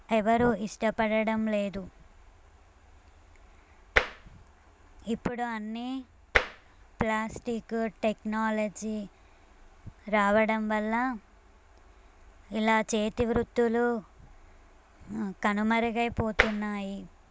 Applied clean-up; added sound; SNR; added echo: none; Tap; -2 dB; none.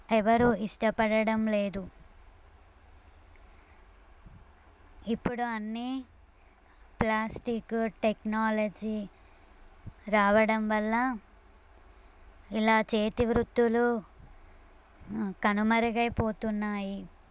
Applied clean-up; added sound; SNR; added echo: none; none; none; none.